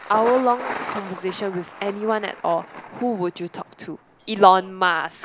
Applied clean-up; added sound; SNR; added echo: none; Thunder; 13 dB; none.